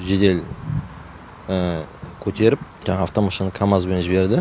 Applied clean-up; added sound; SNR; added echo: none; none; none; none.